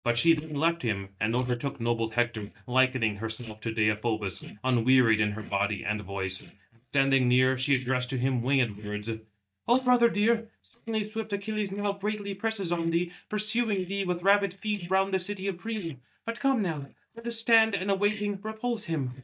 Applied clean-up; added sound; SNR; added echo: neural mask model DeepFilterNet 3.